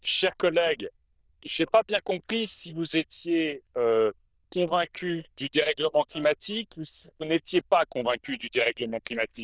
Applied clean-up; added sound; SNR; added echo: neural diffusion model UNIVERSE++.